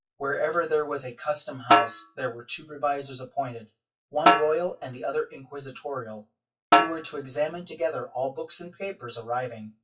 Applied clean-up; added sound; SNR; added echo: classical method WPE with log-MMSE.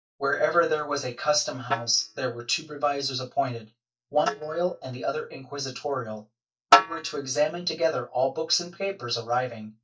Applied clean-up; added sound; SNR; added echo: neural mask model DeepFilterNet 3.